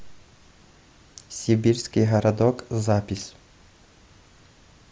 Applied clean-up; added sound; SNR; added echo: none; none; none; none.